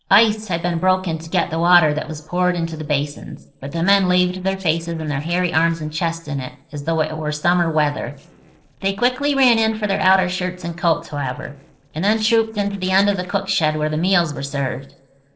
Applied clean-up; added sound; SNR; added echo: neural separator model SepFormer DNS4.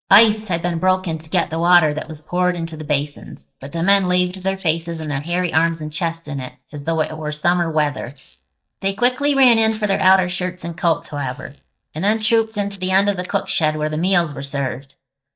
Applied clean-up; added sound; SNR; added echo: neural mask model DeepFilterNet 3.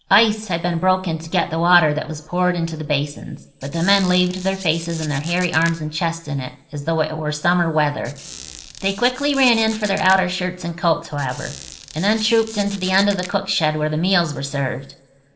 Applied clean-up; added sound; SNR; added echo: none; Squeak; 16 dB; reverberation time 0.7 s.